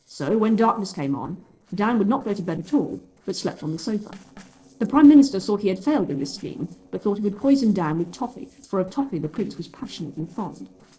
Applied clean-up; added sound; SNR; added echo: neural separator model SepFormer DNS4.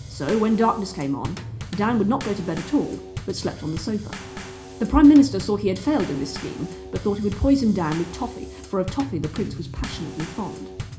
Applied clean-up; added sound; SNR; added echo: none; Bass drum / Snare drum / Drum kit; 12 dB; reverberation time 0.4 s.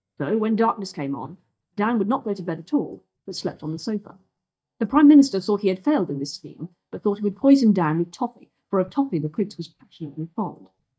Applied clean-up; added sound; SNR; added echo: neural mask model DeepFilterNet 3.